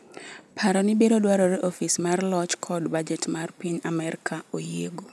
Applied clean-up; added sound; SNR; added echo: none; none; none; none.